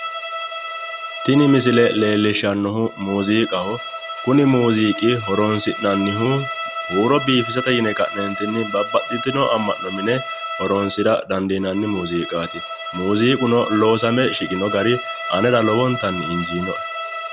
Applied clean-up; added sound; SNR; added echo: none; Bowed string instrument; 9 dB; none.